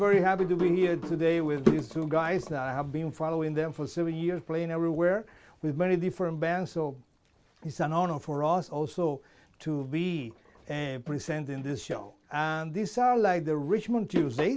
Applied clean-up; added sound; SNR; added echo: none; none; none; none.